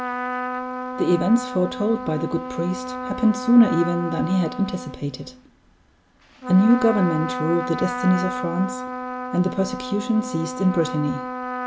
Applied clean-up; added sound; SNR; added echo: none; Trumpet; 7 dB; none.